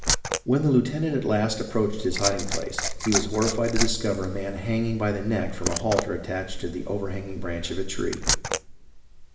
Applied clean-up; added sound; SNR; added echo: none; Liquid; 3 dB; reverberation time 1.1 s.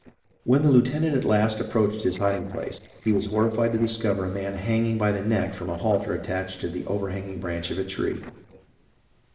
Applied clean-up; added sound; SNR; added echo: neural separator model SepFormer DNS4.